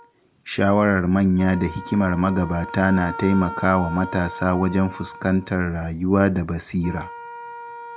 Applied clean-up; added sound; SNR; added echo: none; Wind instrument, woodwind instrument; 15 dB; none.